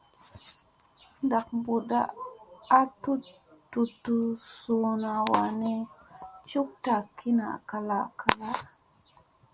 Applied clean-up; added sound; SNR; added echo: none; none; none; none.